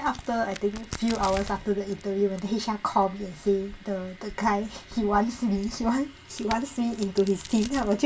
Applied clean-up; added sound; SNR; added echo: none; Crack; 15 dB; reverberation time 0.2 s.